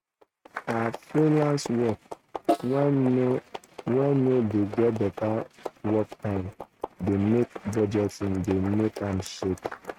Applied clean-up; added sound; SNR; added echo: neural mask model RNNoise.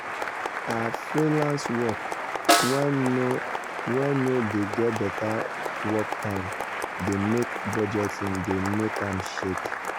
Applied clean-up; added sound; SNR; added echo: none; Snare drum + Applause; 2 dB; none.